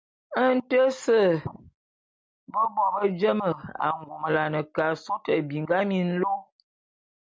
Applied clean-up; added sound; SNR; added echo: none; none; none; none.